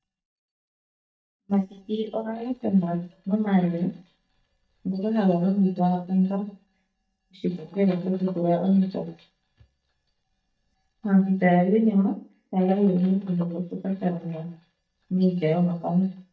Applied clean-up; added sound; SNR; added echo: neural mask model DeepFilterNet 3.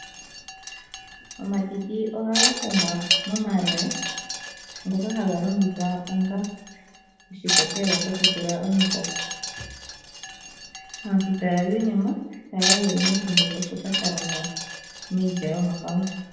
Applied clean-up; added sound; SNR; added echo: none; Wind chime; 2 dB; reverberation time 0.9 s.